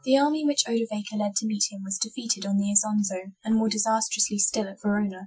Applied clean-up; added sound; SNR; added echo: classical method Wiener filter.